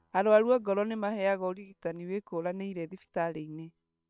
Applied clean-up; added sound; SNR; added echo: neural separator model SepFormer WHAM!.